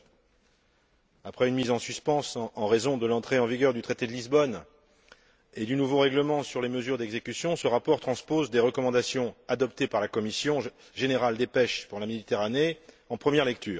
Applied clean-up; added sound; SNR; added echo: none; none; none; none.